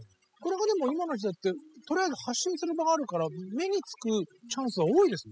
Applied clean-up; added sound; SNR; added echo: classical method spectral subtraction.